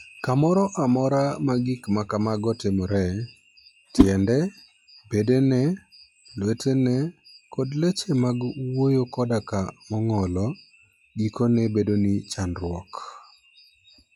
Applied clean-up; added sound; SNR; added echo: classical method log-MMSE.